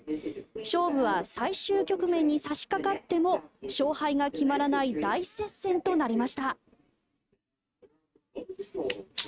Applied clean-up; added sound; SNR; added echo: neural mask model RNNoise.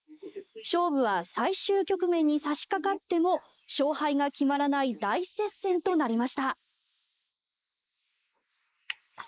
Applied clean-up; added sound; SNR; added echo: neural mask model Resemble Enhance denoiser.